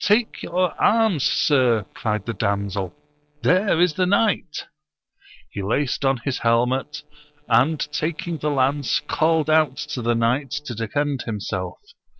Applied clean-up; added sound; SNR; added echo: neural separator model SepFormer DNS4.